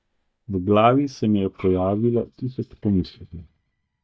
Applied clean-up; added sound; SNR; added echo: neural mask model DeepFilterNet 3.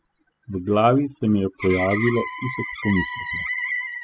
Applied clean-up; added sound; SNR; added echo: classical method spectral subtraction.